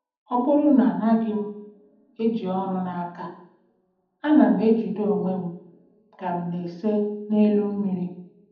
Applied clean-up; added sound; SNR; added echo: none; none; none; reverberation time 0.8 s.